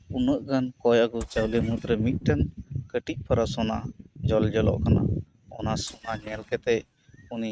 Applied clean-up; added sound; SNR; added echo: neural mask model RNNoise.